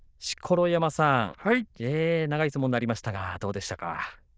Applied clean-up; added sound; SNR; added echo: neural diffusion model UNIVERSE++.